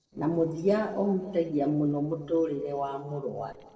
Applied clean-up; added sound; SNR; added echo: neural separator model SepFormer DNS4.